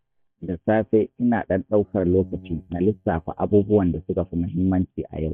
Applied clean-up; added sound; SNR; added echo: neural mask model DeepFilterNet 3.